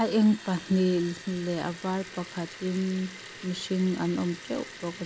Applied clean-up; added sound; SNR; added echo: none; Liquid; 16 dB; none.